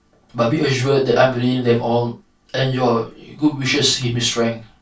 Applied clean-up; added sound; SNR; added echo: none; none; none; reverberation time 0.2 s.